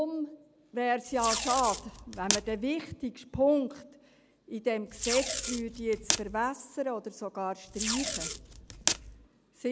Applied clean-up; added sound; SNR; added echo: none; Packing tape, duct tape; 2 dB; none.